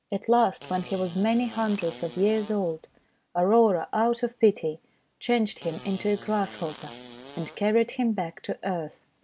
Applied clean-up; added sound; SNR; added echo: none; Fart; 18 dB; none.